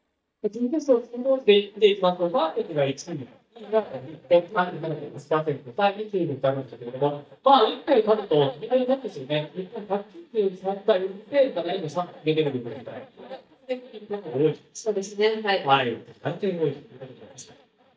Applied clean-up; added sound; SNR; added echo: neural mask model DeepFilterNet 3.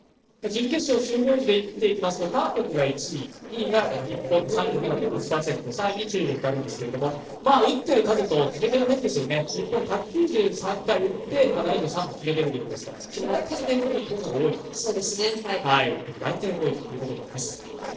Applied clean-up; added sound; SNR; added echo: neural separator model SepFormer DNS4.